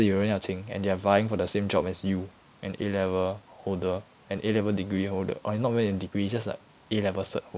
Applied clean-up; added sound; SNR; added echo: none; none; none; none.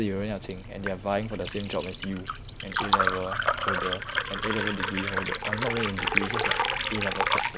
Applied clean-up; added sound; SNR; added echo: none; Liquid; -4 dB; none.